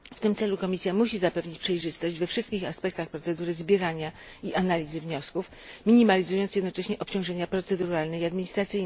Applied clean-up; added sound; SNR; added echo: none; none; none; none.